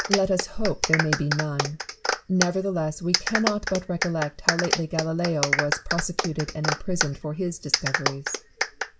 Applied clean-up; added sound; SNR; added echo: none; Clapping; 1 dB; none.